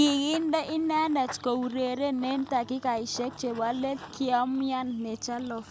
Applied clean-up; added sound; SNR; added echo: none; Run / Bird vocalization, bird call, bird song + Acoustic guitar; 18 dB; none.